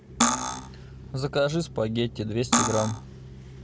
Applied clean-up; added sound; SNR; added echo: none; Cutlery, silverware; -4 dB; none.